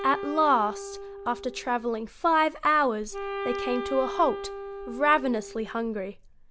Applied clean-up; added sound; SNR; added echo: none; Wind instrument, woodwind instrument; 10 dB; none.